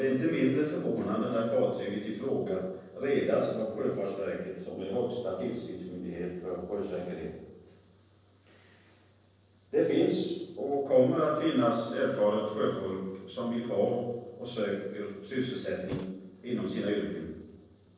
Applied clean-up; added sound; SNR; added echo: neural separator model SepFormer DNS4.